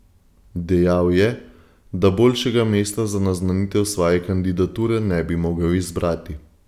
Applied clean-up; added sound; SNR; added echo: none; none; none; none.